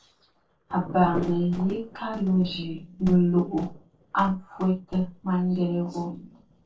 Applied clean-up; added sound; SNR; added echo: neural separator model SepFormer DNS4.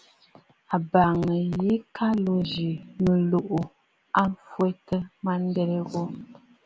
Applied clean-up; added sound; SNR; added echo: none; none; none; none.